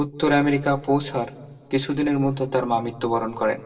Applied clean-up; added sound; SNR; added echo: none; none; none; reverberation time 1.6 s.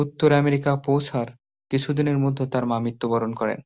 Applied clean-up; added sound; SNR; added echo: none; none; none; none.